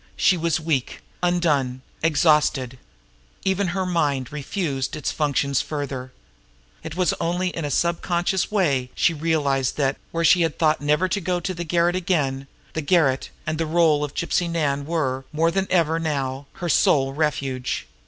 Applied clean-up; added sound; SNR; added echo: none; none; none; none.